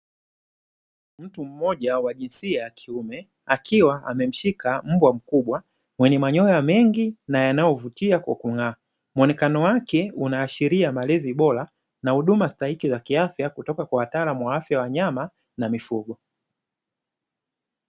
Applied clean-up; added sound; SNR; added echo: none; none; none; none.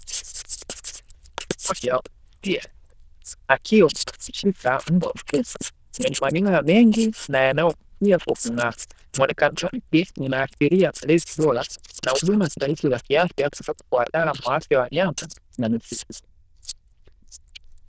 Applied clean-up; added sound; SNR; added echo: neural diffusion model UNIVERSE++.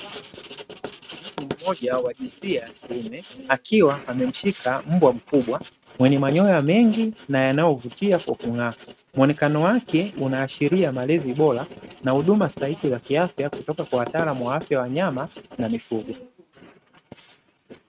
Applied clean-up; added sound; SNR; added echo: neural mask model RNNoise.